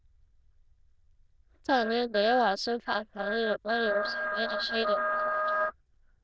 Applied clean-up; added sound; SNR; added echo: neural diffusion model UNIVERSE++.